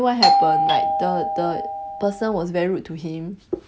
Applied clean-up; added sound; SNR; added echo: none; Doorbell; -4 dB; none.